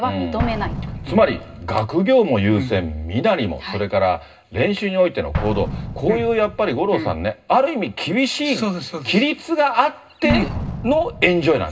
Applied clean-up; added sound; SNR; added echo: none; Explosion; 12 dB; reverberation time 0.2 s.